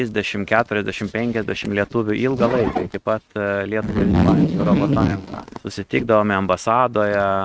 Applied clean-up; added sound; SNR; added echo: neural mask model RNNoise.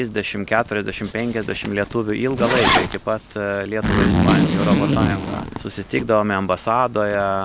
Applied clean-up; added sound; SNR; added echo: none; Zipper (clothing); 1 dB; none.